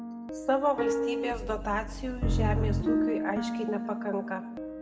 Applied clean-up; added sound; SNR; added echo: none; Piano; -2 dB; reverberation time 1.2 s.